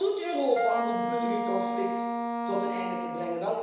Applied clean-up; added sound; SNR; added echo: none; Wind instrument, woodwind instrument; 0 dB; reverberation time 1.0 s.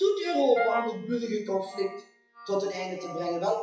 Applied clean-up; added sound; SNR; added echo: classical method WPE with log-MMSE.